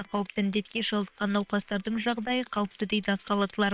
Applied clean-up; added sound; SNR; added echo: neural separator model SepFormer WHAM!.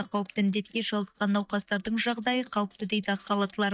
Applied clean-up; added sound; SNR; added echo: neural mask model DeepFilterNet 3.